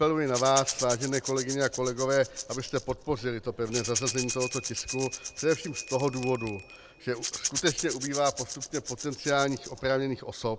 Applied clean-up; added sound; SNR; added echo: none; Rattle / Rattle (instrument) + Bell; 8 dB; none.